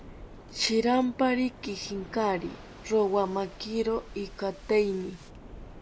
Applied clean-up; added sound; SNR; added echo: none; Waves, surf; 17 dB; none.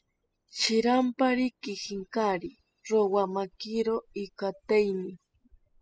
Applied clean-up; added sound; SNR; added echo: classical method spectral subtraction.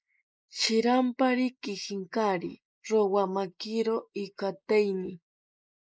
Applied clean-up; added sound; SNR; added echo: neural mask model Resemble Enhance denoiser.